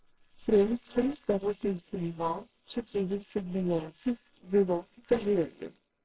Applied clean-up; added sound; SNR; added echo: neural separator model SepFormer WHAMR!.